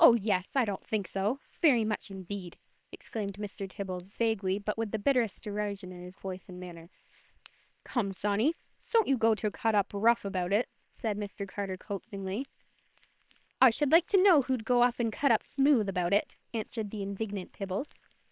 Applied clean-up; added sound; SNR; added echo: neural separator model SepFormer WHAM!.